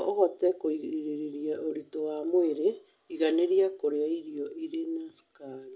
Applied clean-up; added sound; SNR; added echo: none; none; none; none.